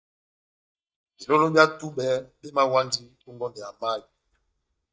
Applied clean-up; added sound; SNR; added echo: neural mask model DeepFilterNet 3.